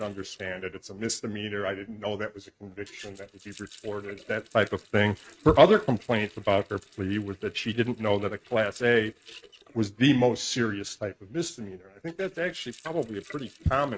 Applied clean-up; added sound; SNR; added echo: neural mask model RNNoise.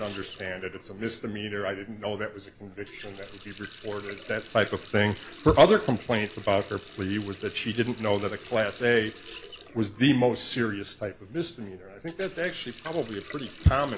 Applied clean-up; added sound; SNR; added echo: none; Water tap, faucet; 17 dB; none.